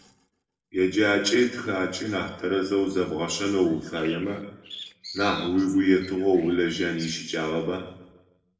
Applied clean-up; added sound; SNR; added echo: neural separator model SepFormer DNS4.